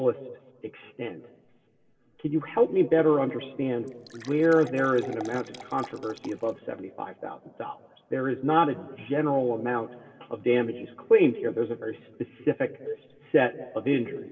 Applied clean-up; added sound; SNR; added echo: none; Fill (with liquid) / Water; 18 dB; reverberation time 2.8 s.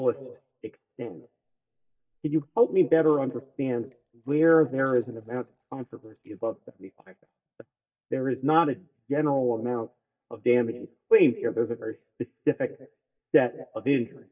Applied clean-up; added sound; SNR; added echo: neural mask model DeepFilterNet 3.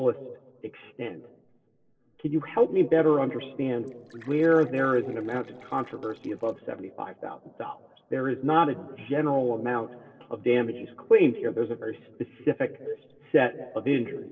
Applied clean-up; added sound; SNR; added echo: neural separator model SepFormer DNS4.